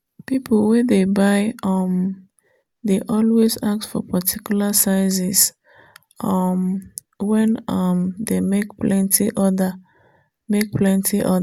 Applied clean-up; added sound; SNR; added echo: none; none; none; none.